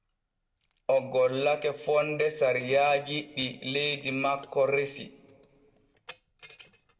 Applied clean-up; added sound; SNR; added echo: neural separator model SepFormer DNS4.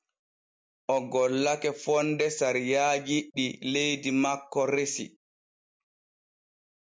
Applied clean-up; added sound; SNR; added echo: none; none; none; none.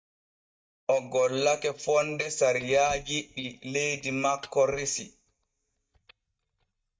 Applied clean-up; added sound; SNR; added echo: neural mask model DeepFilterNet 3.